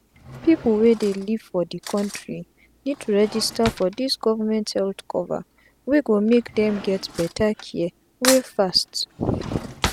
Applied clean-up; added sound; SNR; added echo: none; Cutlery, silverware / Drawer open or close; 12 dB; none.